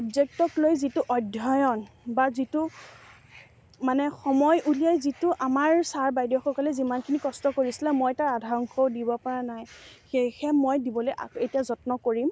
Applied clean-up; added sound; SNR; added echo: none; none; none; none.